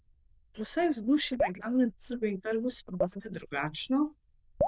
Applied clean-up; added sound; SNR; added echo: neural diffusion model UNIVERSE++.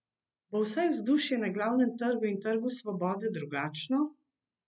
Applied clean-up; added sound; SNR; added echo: none; none; none; none.